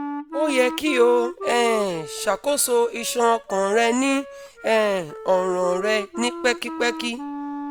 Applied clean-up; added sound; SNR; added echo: none; Wind instrument, woodwind instrument; 10 dB; none.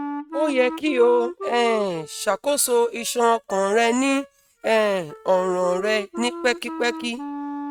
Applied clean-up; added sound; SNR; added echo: neural mask model RNNoise.